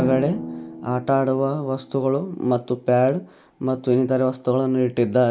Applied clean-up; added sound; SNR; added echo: none; Drum; 15 dB; none.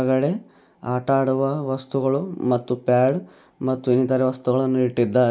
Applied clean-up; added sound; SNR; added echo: none; none; none; none.